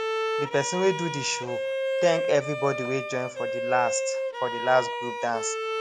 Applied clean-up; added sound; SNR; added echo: none; Bowed string instrument; 2 dB; none.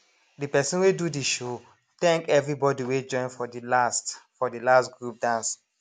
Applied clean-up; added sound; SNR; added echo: none; none; none; none.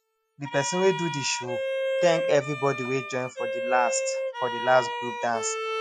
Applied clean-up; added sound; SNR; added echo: classical method Wiener filter.